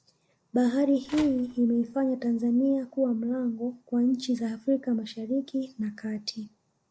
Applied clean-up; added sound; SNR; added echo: none; Telephone; 18 dB; none.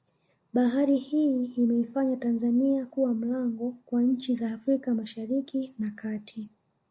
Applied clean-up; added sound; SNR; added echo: none; none; none; none.